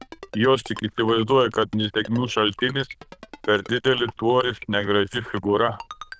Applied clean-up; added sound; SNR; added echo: neural diffusion model UNIVERSE++.